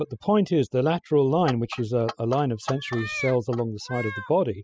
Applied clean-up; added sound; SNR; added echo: classical method spectral subtraction.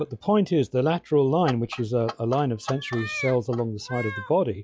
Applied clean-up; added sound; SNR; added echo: classical method log-MMSE.